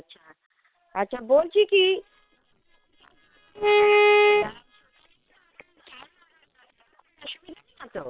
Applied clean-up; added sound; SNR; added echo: neural separator model SepFormer WHAM!.